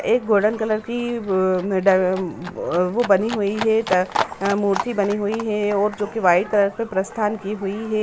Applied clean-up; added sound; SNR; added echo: none; Livestock, farm animals, working animals; 13 dB; none.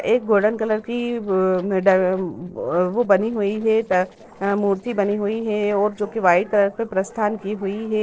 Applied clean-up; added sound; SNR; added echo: neural separator model SepFormer DNS4.